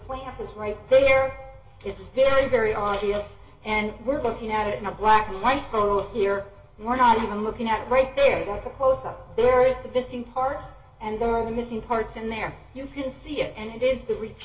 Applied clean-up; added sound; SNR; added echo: none; none; none; reverberation time 0.2 s.